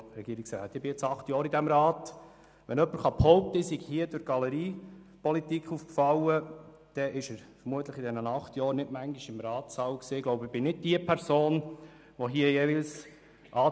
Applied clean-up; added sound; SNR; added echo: none; none; none; none.